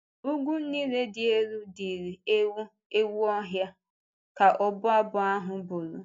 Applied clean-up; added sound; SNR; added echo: none; none; none; none.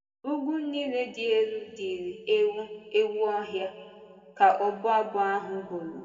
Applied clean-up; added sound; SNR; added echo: none; none; none; reverberation time 1.8 s.